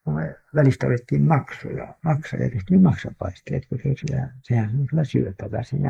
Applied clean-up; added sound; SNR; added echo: neural mask model Resemble Enhance denoiser.